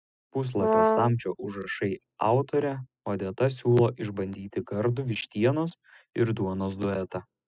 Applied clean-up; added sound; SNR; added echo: classical method spectral subtraction.